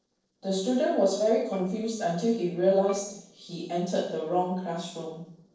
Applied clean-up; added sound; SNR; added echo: neural separator model SepFormer DNS4.